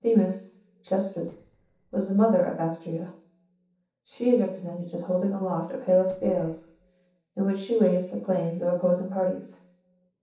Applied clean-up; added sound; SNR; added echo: neural separator model SepFormer DNS4.